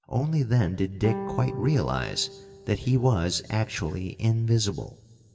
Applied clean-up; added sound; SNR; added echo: none; Guitar; 13 dB; reverberation time 1.1 s.